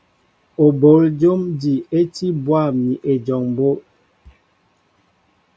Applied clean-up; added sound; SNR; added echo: none; none; none; none.